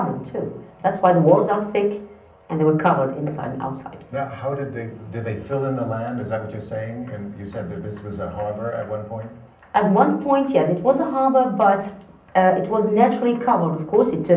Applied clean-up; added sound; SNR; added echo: none; none; none; reverberation time 0.6 s.